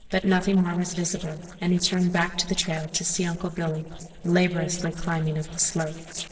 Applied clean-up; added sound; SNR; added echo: neural separator model SepFormer DNS4.